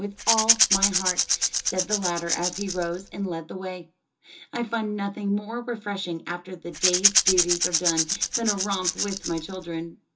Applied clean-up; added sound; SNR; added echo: none; Rattle / Rattle (instrument); -4 dB; reverberation time 0.2 s.